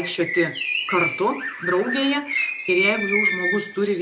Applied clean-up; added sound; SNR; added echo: none; Bird; 2 dB; none.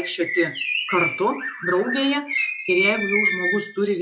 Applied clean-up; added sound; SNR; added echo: classical method log-MMSE.